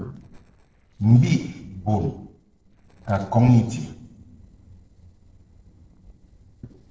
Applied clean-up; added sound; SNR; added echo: neural separator model SepFormer DNS4.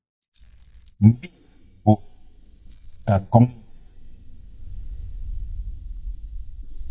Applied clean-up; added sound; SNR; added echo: neural mask model DeepFilterNet 3.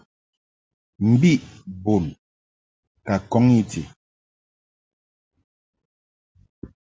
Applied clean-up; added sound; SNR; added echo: none; none; none; none.